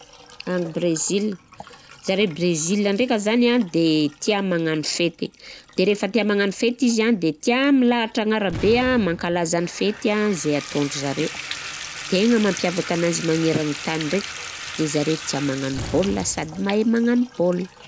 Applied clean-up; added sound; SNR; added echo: none; Boom + Bathtub (filling or washing) / Water tap, faucet; 13 dB; none.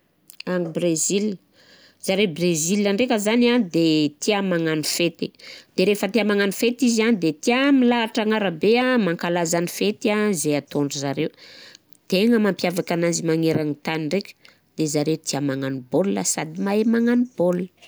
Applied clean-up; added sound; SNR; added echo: none; none; none; none.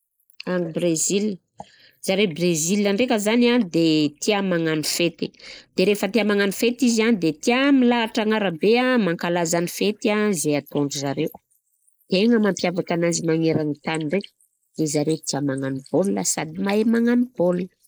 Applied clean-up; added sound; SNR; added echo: neural mask model Resemble Enhance denoiser.